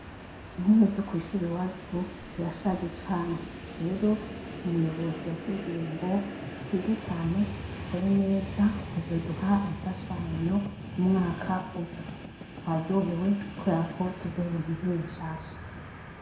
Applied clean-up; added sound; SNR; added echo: none; Train; 10 dB; reverberation time 0.6 s.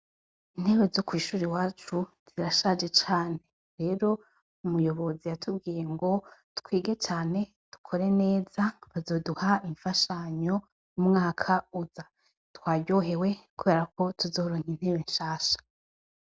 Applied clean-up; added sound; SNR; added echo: none; none; none; none.